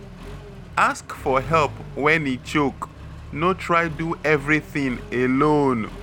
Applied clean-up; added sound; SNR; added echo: none; Accelerating, revving, vroom; 15 dB; none.